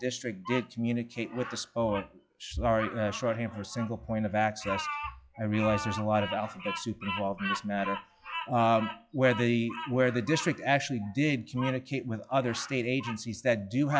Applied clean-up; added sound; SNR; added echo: classical method log-MMSE.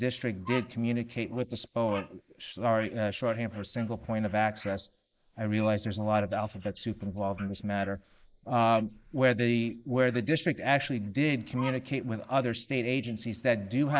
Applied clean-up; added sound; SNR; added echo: neural mask model Resemble Enhance denoiser.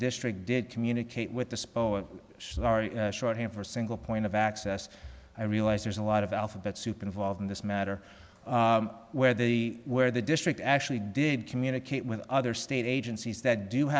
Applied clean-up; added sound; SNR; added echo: none; none; none; none.